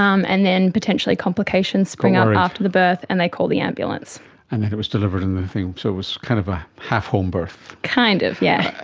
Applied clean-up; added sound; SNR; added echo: none; none; none; none.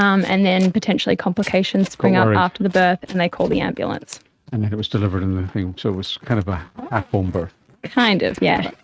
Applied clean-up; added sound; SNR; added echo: neural mask model RNNoise.